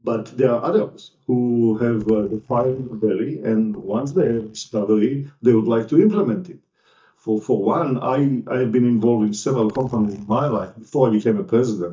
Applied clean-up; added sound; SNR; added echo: neural mask model DeepFilterNet 3.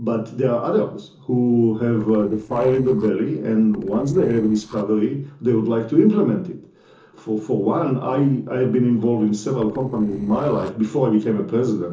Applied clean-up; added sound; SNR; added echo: neural separator model SepFormer DNS4.